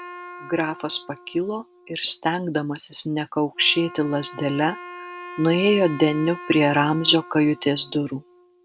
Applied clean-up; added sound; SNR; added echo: none; Wind instrument, woodwind instrument; 18 dB; none.